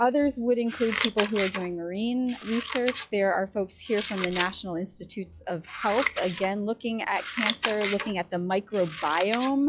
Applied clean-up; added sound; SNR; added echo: classical method log-MMSE.